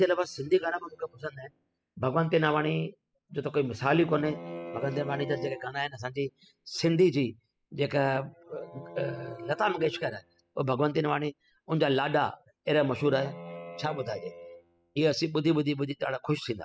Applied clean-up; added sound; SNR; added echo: classical method spectral subtraction.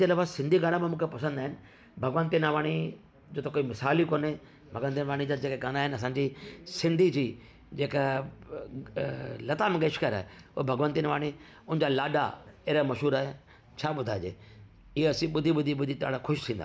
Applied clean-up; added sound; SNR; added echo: none; none; none; none.